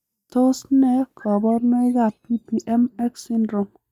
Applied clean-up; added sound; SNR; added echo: neural mask model DeepFilterNet 3.